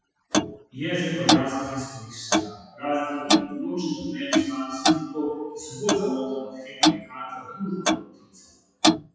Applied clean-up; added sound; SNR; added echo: classical method WPE with log-MMSE.